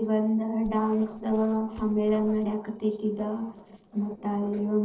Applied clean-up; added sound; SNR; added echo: neural separator model SepFormer DNS4.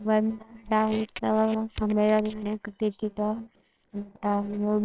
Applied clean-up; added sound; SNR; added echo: neural separator model SepFormer WHAMR!.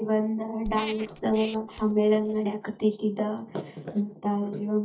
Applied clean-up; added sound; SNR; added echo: neural mask model DeepFilterNet 3.